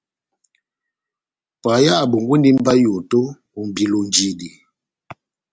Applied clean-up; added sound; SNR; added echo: none; none; none; none.